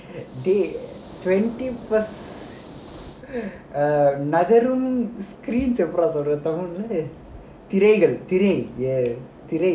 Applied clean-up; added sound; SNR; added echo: none; Hiss; 19 dB; none.